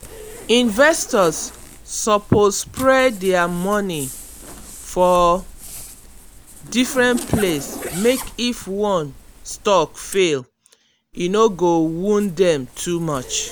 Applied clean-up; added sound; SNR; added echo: none; Zipper (clothing); 16 dB; none.